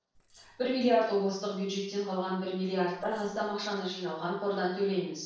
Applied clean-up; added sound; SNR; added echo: neural separator model SepFormer DNS4.